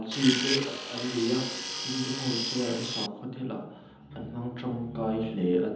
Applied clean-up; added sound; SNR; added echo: none; Tools; 3 dB; reverberation time 0.9 s.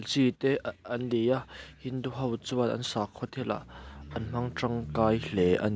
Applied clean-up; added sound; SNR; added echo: none; none; none; none.